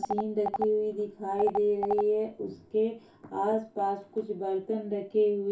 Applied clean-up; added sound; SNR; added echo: none; Telephone; 7 dB; reverberation time 0.3 s.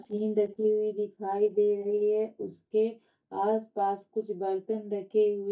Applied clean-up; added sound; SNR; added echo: neural mask model DeepFilterNet 3.